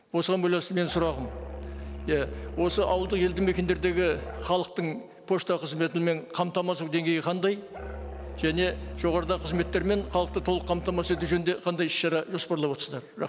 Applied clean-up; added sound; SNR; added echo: none; Musical instrument; 10 dB; none.